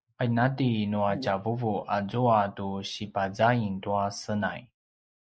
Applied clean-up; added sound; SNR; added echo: neural mask model Resemble Enhance denoiser.